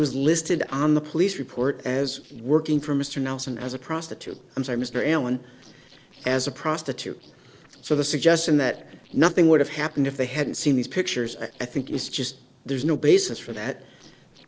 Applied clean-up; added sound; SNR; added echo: neural separator model SepFormer DNS4.